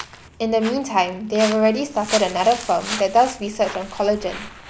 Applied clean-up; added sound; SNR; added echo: none; Walk, footsteps; 12 dB; none.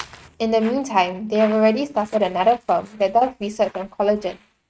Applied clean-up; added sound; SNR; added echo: neural mask model RNNoise.